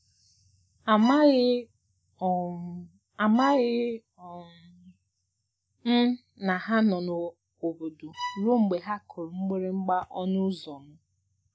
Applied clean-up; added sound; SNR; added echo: none; Bowed string instrument; 12 dB; none.